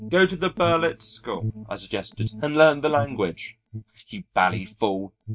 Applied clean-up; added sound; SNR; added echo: neural mask model DeepFilterNet 3.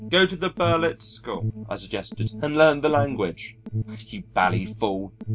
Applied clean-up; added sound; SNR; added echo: none; Alarm; 8 dB; none.